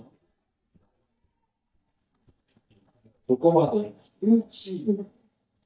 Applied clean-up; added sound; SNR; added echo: neural mask model DeepFilterNet 3.